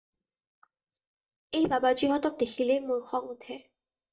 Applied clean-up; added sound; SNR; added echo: neural mask model DeepFilterNet 3.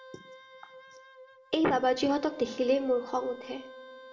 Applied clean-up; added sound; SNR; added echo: none; Wind instrument, woodwind instrument; 18 dB; reverberation time 0.9 s.